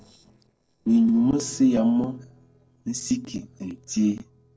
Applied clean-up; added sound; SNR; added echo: neural separator model SepFormer DNS4.